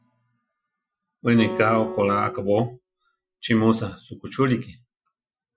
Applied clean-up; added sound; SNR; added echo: classical method Wiener filter.